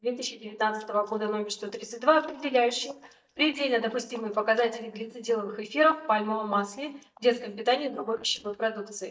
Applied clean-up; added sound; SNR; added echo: neural mask model DeepFilterNet 3.